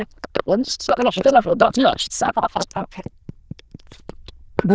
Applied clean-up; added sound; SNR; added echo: neural diffusion model UNIVERSE++.